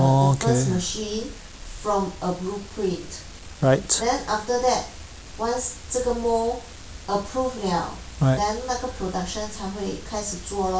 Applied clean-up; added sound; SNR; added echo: none; none; none; none.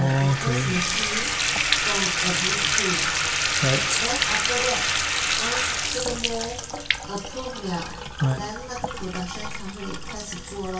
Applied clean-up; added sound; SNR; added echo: none; Bathtub (filling or washing) / Water tap, faucet; -3 dB; reverberation time 1.0 s.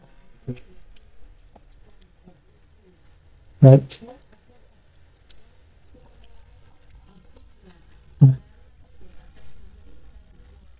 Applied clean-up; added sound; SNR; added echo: neural mask model DeepFilterNet 3.